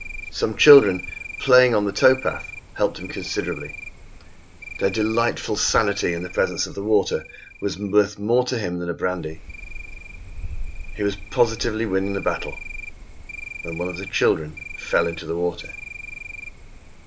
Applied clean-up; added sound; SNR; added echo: none; Cricket; 12 dB; none.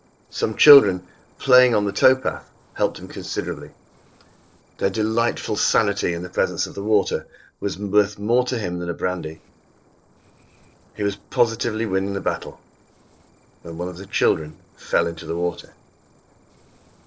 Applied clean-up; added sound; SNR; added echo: neural separator model SepFormer DNS4.